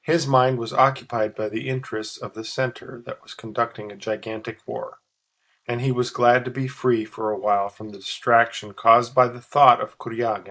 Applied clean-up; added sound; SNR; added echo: neural mask model Resemble Enhance denoiser.